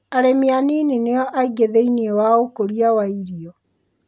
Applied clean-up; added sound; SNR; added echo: none; none; none; none.